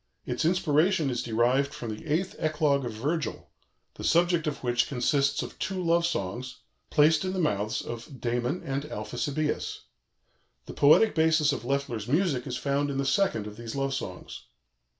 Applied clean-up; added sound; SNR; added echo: none; none; none; none.